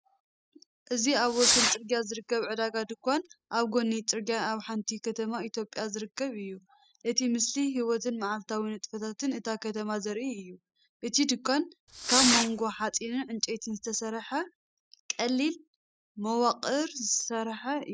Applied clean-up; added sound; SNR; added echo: classical method spectral subtraction.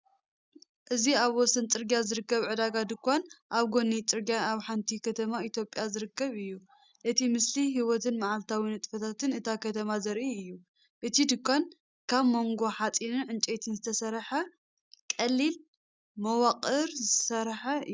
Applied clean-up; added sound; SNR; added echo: none; none; none; none.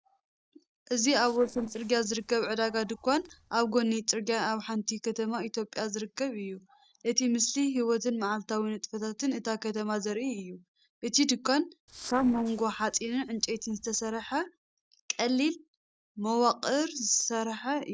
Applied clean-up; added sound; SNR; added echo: neural separator model SepFormer DNS4.